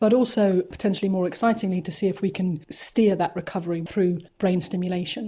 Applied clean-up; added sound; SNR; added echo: none; none; none; none.